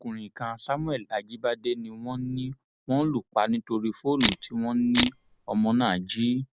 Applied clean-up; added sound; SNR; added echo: none; Camera; 1 dB; none.